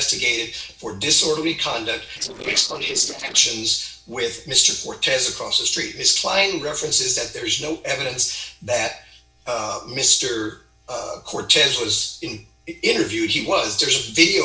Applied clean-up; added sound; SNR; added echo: neural separator model SepFormer DNS4.